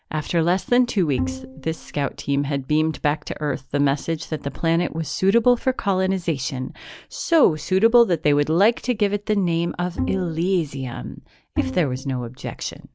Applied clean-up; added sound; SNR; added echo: none; Bowed string instrument; 8 dB; none.